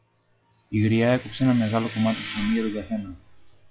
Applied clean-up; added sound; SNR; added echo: classical method log-MMSE.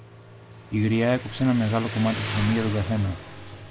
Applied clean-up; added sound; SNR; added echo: none; Motorcycle; 11 dB; none.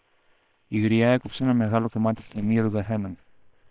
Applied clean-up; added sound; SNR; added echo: neural separator model SepFormer WHAM!.